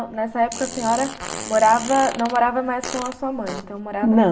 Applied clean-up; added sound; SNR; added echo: none; Fart; 12 dB; reverberation time 1.2 s.